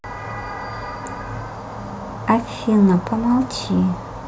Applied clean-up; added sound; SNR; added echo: none; none; none; none.